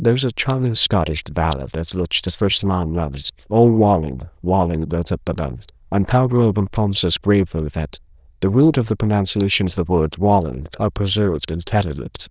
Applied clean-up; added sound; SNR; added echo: neural diffusion model UNIVERSE++.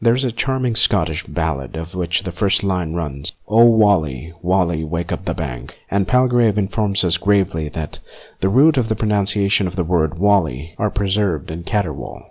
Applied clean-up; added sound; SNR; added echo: none; none; none; none.